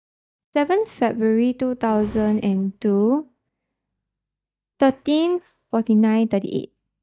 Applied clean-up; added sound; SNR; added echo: neural mask model DeepFilterNet 3.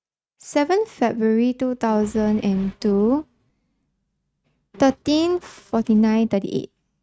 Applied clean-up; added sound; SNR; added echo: neural mask model RNNoise.